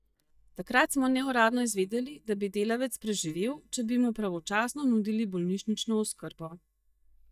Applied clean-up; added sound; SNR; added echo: neural mask model DeepFilterNet 3.